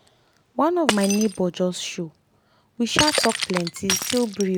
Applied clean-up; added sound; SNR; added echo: none; Shatter; 5 dB; none.